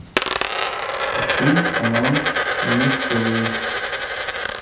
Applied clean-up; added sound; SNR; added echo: none; Coin (dropping); -2 dB; reverberation time 0.8 s.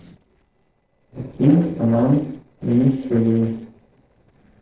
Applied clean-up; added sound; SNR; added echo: neural separator model SepFormer DNS4.